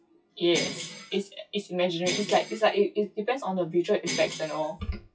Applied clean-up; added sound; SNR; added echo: classical method WPE with log-MMSE.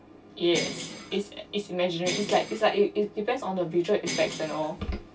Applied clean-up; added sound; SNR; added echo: none; Bell; 9 dB; reverberation time 0.2 s.